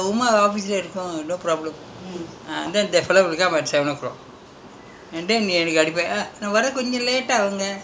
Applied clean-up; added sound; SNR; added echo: none; none; none; none.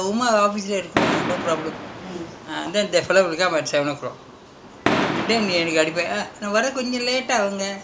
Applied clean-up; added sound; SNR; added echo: none; Fireworks; 5 dB; none.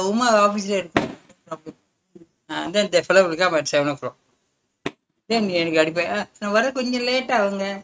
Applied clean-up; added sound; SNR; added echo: neural mask model RNNoise.